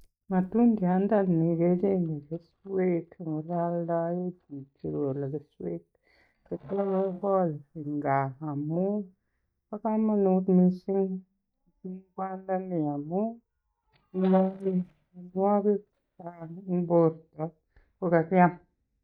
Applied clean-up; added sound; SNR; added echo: neural mask model DeepFilterNet 3.